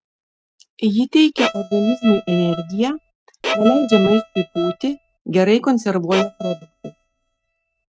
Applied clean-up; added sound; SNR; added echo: neural mask model RNNoise.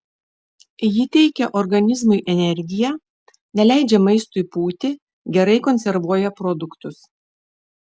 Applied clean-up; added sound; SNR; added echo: none; none; none; none.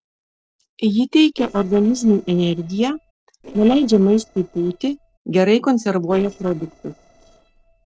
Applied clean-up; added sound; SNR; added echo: neural separator model SepFormer DNS4.